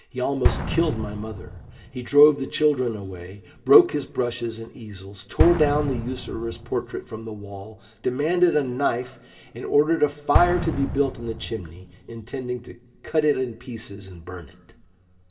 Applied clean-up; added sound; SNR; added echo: none; Explosion; 6 dB; reverberation time 1.9 s.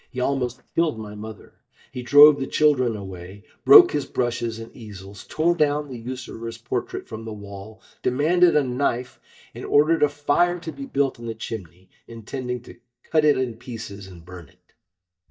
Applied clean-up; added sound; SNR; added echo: neural mask model DeepFilterNet 3.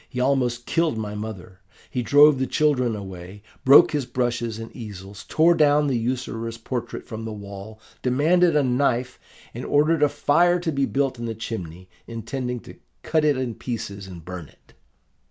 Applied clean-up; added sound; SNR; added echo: none; none; none; none.